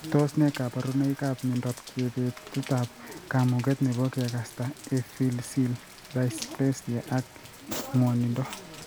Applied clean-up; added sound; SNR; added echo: none; Rain; 18 dB; none.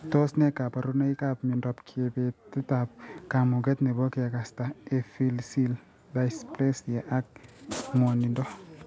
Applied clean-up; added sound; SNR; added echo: none; none; none; none.